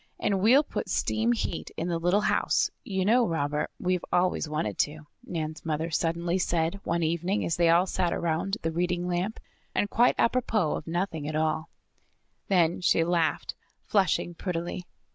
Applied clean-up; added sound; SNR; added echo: none; none; none; none.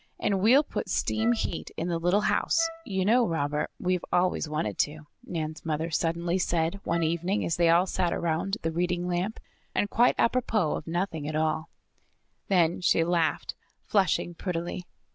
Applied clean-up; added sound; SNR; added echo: none; Wind instrument, woodwind instrument; 17 dB; none.